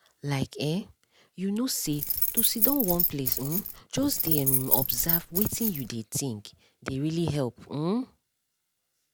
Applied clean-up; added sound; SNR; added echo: none; Keys jangling; -3 dB; none.